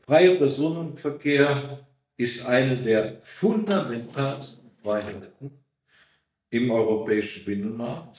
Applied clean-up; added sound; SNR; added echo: neural mask model DeepFilterNet 3.